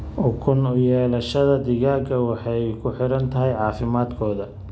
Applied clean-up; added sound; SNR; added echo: none; none; none; none.